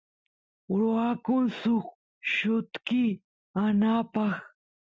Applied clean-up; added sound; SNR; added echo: none; none; none; none.